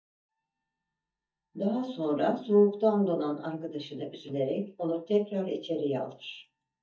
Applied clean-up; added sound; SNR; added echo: neural mask model DeepFilterNet 3.